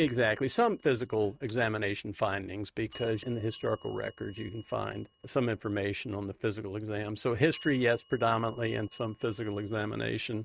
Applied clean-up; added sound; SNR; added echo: neural mask model RNNoise.